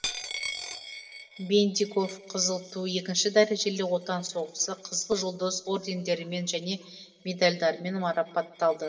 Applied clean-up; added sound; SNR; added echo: none; Coin (dropping); 15 dB; reverberation time 1.7 s.